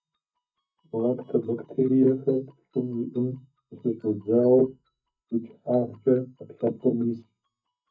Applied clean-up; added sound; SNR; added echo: neural mask model DeepFilterNet 3.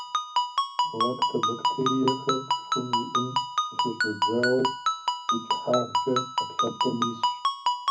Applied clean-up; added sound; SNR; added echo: none; Ringtone; -3 dB; reverberation time 0.4 s.